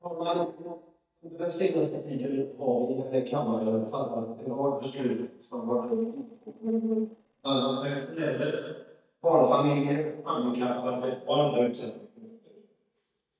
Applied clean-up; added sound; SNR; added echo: neural mask model DeepFilterNet 3.